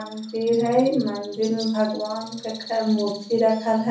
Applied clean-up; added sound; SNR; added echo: none; Bird; 18 dB; reverberation time 0.6 s.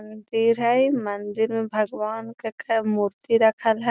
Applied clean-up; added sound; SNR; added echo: none; none; none; none.